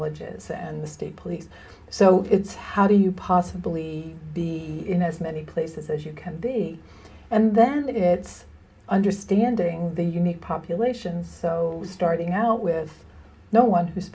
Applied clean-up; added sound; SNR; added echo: none; none; none; reverberation time 0.3 s.